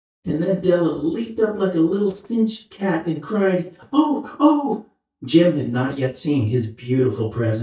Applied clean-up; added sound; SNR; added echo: neural mask model DeepFilterNet 3.